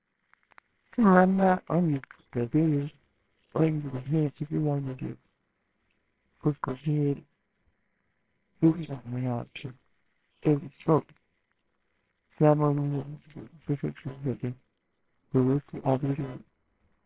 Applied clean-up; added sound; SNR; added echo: neural separator model SepFormer WHAMR!.